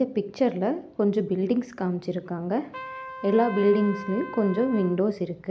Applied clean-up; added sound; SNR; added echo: none; Trumpet; 16 dB; none.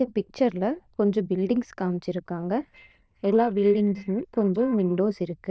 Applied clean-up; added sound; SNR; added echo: neural diffusion model UNIVERSE++.